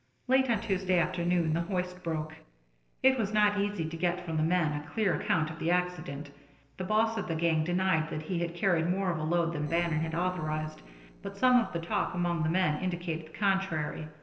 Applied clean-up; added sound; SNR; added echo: neural separator model SepFormer DNS4.